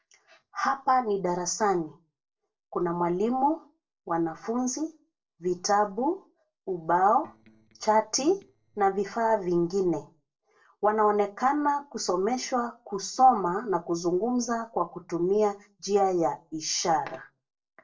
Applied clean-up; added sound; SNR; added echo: neural separator model SepFormer DNS4.